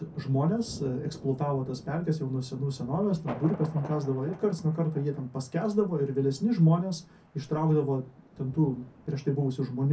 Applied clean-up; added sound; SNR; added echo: none; Thunder; 19 dB; reverberation time 0.3 s.